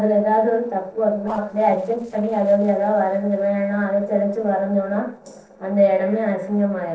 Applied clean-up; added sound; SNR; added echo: neural separator model SepFormer DNS4.